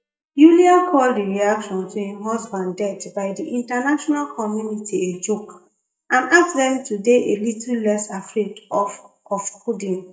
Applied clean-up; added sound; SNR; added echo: neural mask model DeepFilterNet 3.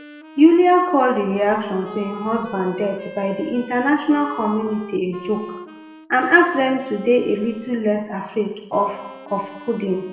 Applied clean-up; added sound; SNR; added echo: none; Wind instrument, woodwind instrument; 18 dB; reverberation time 0.9 s.